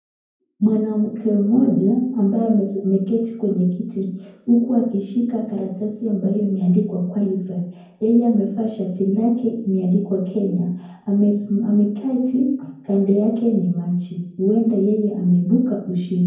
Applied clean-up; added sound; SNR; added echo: none; none; none; reverberation time 0.9 s.